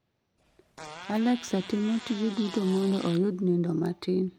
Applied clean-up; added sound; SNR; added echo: none; Fart; 16 dB; none.